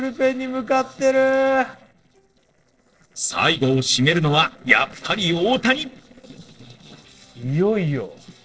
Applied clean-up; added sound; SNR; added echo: neural separator model SepFormer DNS4.